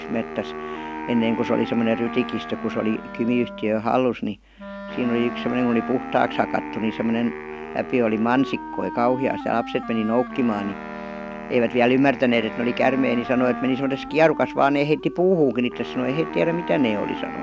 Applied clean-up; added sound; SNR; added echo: none; Wind instrument, woodwind instrument + Wind instrument, woodwind instrument; 10 dB; none.